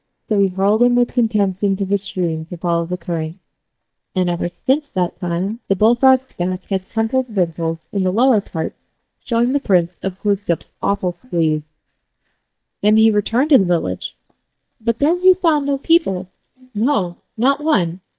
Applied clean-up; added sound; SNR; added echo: neural mask model DeepFilterNet 3.